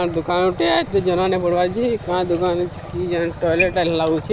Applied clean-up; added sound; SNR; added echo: none; Sink (filling or washing) / Water; 13 dB; none.